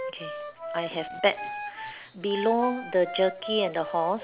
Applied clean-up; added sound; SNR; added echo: none; Wind instrument, woodwind instrument; 9 dB; none.